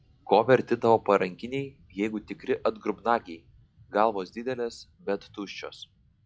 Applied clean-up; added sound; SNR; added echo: classical method log-MMSE.